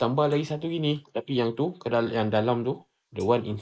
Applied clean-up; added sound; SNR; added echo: neural mask model Resemble Enhance denoiser.